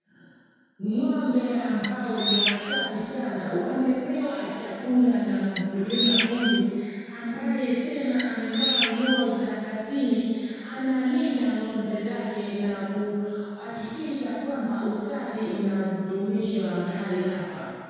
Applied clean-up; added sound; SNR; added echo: none; Bird; 2 dB; reverberation time 2.0 s.